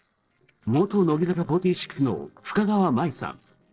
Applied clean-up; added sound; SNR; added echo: neural separator model SepFormer DNS4.